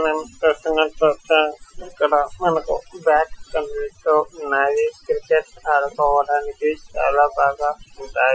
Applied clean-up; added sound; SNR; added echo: classical method Wiener filter.